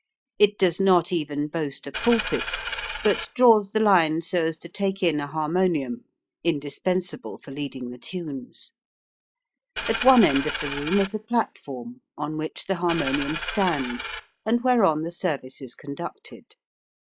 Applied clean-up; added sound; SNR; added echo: classical method log-MMSE.